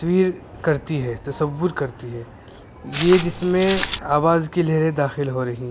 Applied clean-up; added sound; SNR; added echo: none; Walk, footsteps; 4 dB; none.